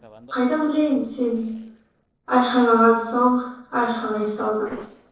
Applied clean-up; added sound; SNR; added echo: neural separator model SepFormer DNS4.